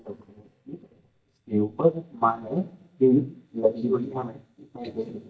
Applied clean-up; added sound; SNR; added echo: neural mask model DeepFilterNet 3.